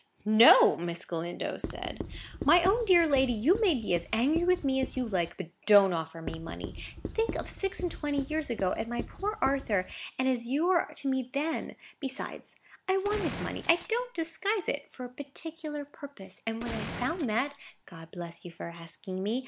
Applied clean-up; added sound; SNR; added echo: none; Writing + Gunshot, gunfire; 10 dB; none.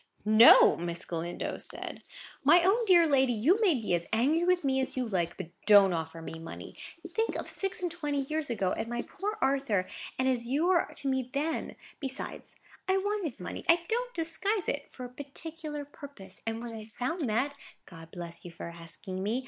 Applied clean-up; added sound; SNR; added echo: neural mask model Resemble Enhance denoiser.